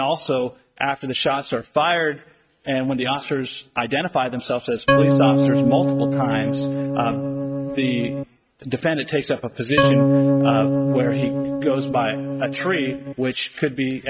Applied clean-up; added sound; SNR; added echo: neural mask model RNNoise.